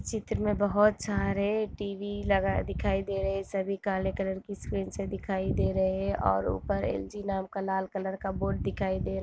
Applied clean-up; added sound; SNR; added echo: none; none; none; none.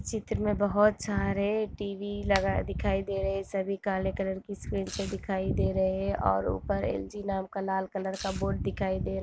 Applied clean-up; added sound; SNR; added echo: none; Finger snapping + Domestic sounds, home sounds; 16 dB; none.